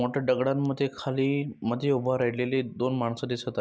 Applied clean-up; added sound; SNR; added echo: none; none; none; none.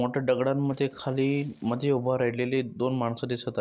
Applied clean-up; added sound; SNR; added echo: neural separator model SepFormer DNS4.